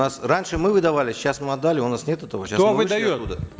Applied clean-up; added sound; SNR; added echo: none; none; none; none.